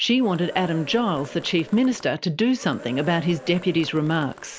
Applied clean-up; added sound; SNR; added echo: none; Cheering; 18 dB; none.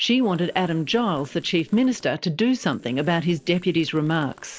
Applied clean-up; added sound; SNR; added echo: neural separator model SepFormer DNS4.